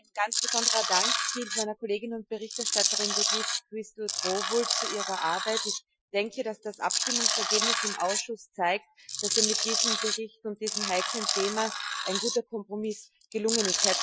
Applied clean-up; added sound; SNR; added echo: classical method Wiener filter.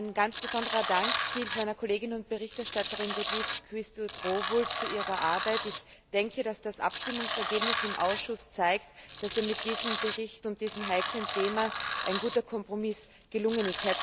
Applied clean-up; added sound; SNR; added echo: none; Tools; -2 dB; none.